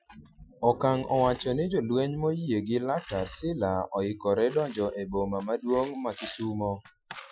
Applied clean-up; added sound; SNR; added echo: classical method Wiener filter.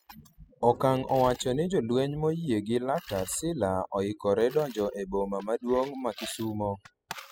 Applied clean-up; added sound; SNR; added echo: classical method spectral subtraction.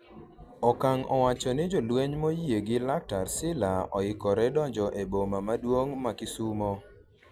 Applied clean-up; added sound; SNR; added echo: none; none; none; none.